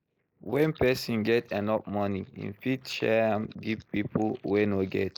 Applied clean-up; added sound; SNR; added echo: neural mask model Resemble Enhance denoiser.